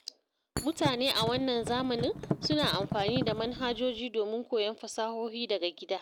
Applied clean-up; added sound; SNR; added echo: none; Thump, thud; 5 dB; none.